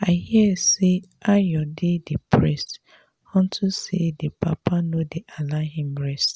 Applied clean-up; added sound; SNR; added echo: none; none; none; none.